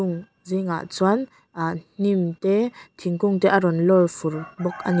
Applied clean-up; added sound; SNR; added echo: none; none; none; none.